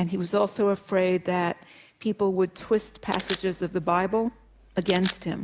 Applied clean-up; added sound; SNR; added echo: none; Camera; 14 dB; none.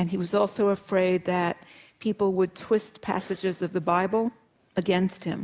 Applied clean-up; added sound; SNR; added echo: none; none; none; none.